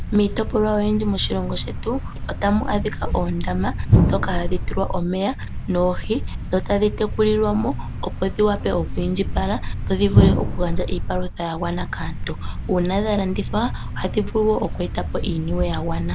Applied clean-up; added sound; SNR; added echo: none; Thump, thud; 1 dB; none.